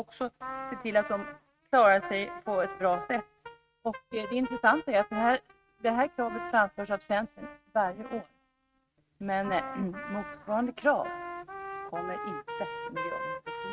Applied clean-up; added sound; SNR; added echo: neural mask model RNNoise.